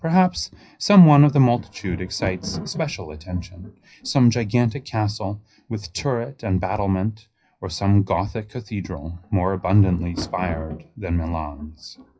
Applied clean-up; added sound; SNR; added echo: classical method WPE with log-MMSE.